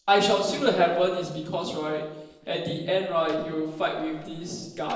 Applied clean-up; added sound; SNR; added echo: neural separator model SepFormer DNS4.